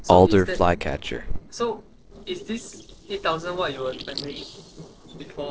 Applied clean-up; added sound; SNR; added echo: neural separator model SepFormer DNS4.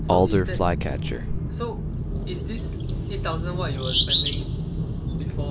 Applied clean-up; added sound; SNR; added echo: none; Bird vocalization, bird call, bird song; -1 dB; none.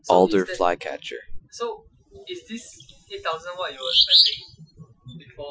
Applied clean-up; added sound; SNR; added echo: classical method Wiener filter.